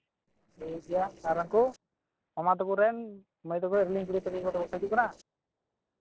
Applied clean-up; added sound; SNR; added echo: neural separator model SepFormer DNS4.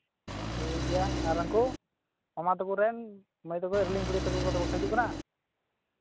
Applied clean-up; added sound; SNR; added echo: none; Engine; 0 dB; none.